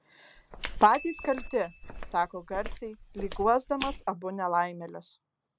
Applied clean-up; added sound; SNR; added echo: none; Walk, footsteps + Bicycle bell; 8 dB; none.